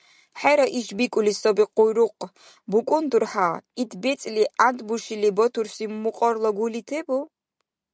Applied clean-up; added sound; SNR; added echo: none; none; none; none.